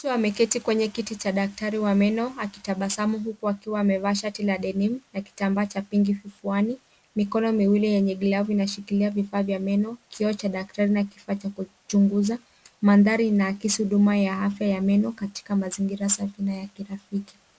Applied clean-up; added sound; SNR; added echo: none; none; none; none.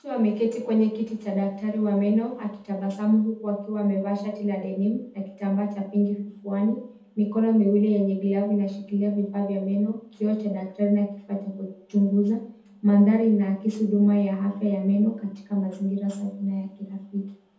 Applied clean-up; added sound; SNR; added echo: none; none; none; reverberation time 0.6 s.